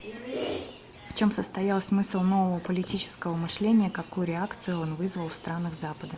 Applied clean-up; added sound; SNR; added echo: none; none; none; none.